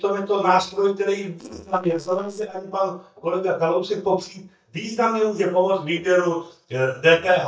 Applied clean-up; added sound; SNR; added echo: neural mask model DeepFilterNet 3.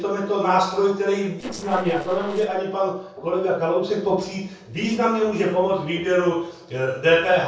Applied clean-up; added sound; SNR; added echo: neural separator model SepFormer DNS4.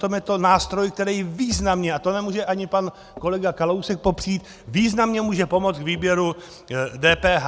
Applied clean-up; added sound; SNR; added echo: none; none; none; none.